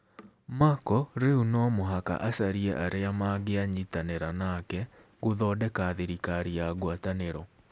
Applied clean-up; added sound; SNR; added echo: none; none; none; none.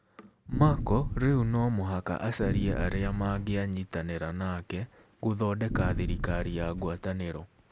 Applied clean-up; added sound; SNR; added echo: none; Boom; 4 dB; none.